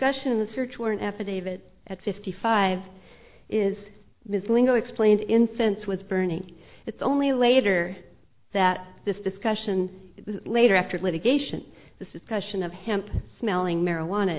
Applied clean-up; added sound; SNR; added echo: none; none; none; none.